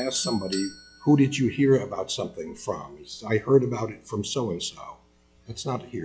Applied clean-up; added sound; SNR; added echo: classical method log-MMSE.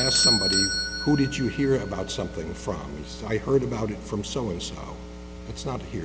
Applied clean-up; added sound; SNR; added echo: none; Bell / Doorbell; 3 dB; none.